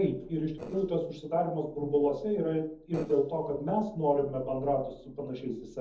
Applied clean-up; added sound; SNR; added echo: neural separator model SepFormer DNS4.